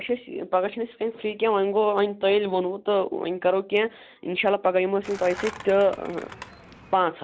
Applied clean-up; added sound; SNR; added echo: none; Skateboard; 15 dB; none.